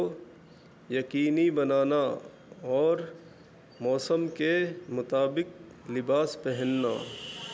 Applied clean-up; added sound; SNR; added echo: none; none; none; none.